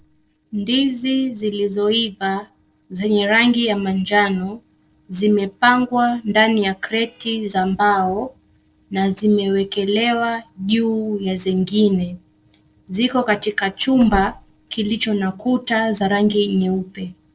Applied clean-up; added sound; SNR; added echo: neural separator model SepFormer DNS4.